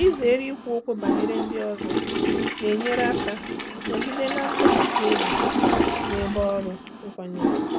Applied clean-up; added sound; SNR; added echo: none; Toilet flush / Water; -2 dB; none.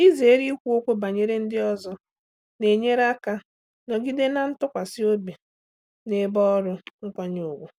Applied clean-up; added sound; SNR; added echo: none; none; none; none.